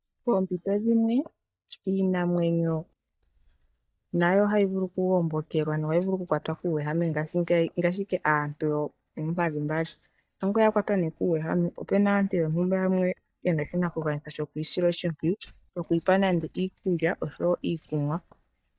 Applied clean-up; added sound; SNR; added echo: neural mask model DeepFilterNet 3.